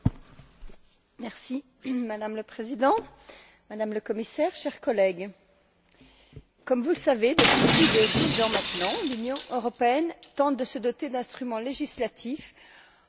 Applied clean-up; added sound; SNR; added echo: none; Shatter; -4 dB; none.